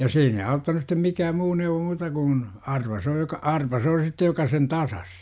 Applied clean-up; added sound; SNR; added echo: none; none; none; none.